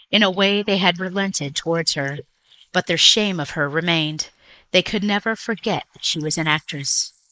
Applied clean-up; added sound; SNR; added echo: neural mask model Resemble Enhance denoiser.